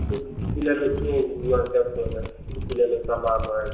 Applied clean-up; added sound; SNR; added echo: none; Mechanisms; 6 dB; reverberation time 0.9 s.